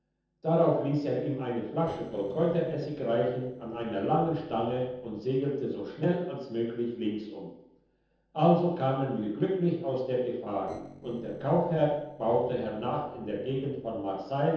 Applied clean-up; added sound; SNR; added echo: neural separator model SepFormer DNS4.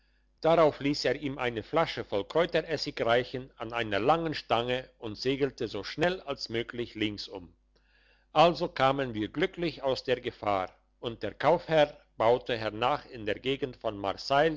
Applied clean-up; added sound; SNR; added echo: none; none; none; none.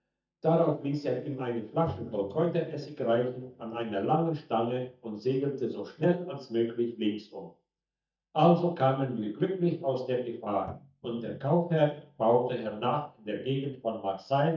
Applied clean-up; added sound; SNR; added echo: neural mask model DeepFilterNet 3.